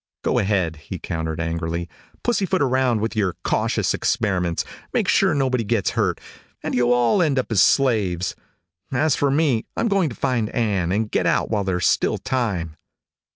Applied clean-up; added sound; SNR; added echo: none; none; none; none.